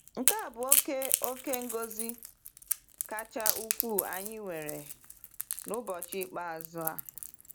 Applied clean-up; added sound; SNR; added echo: none; Crack / Crackle; -4 dB; none.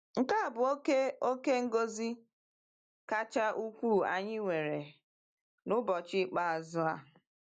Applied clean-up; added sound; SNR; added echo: none; none; none; none.